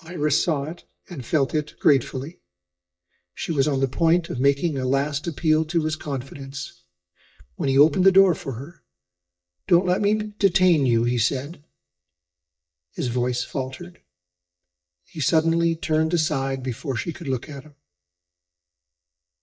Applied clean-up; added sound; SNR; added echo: neural mask model DeepFilterNet 3.